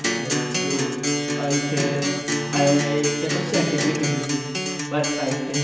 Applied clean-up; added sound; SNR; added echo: none; Acoustic guitar; -1 dB; reverberation time 1.0 s.